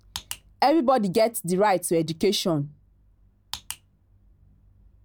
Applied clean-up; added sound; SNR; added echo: none; none; none; none.